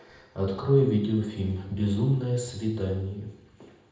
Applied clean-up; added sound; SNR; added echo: none; none; none; reverberation time 0.9 s.